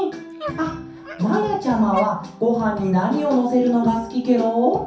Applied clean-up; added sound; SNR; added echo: none; Dog; 17 dB; reverberation time 0.6 s.